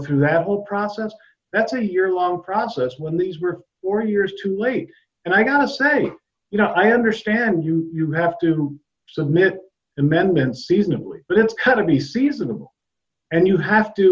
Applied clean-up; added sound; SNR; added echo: none; none; none; none.